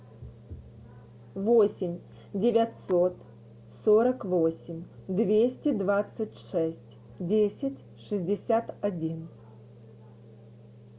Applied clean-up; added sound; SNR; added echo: none; none; none; none.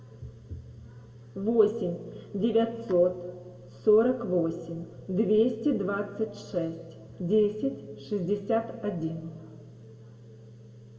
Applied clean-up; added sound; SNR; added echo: none; none; none; reverberation time 1.2 s.